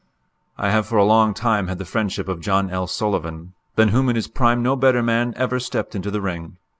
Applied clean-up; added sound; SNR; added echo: none; none; none; none.